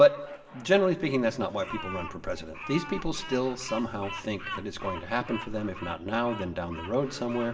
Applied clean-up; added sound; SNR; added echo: none; Bird vocalization, bird call, bird song; 14 dB; reverberation time 2.9 s.